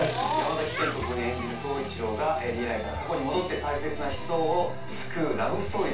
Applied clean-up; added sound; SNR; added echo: none; Bicycle; 8 dB; reverberation time 0.2 s.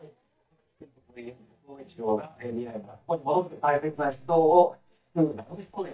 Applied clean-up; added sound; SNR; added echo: neural mask model DeepFilterNet 3.